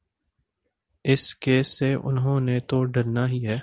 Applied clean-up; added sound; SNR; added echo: none; none; none; none.